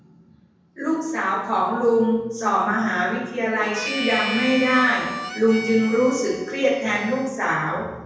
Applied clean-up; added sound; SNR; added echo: none; Harmonica; 9 dB; reverberation time 1.1 s.